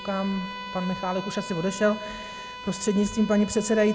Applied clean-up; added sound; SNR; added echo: none; Bowed string instrument; 12 dB; none.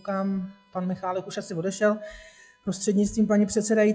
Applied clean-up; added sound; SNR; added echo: classical method log-MMSE.